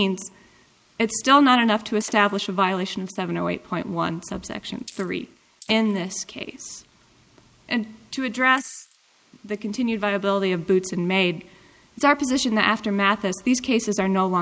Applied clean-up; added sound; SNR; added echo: neural mask model Resemble Enhance denoiser.